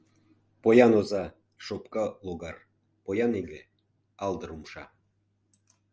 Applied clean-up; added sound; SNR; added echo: none; none; none; none.